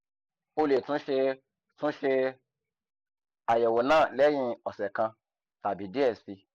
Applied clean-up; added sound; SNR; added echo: none; none; none; none.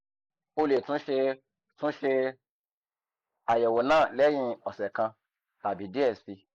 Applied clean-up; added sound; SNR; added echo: neural mask model Resemble Enhance denoiser.